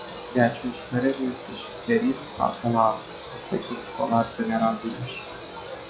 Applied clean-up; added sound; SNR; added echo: classical method log-MMSE.